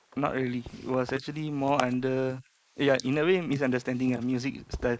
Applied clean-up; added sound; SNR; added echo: neural mask model Resemble Enhance denoiser.